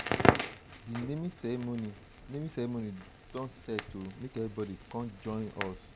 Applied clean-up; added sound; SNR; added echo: none; Crackle; -2 dB; none.